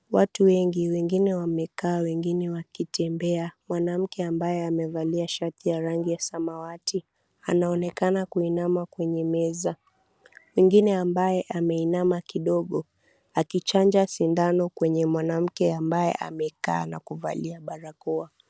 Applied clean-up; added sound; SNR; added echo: none; none; none; none.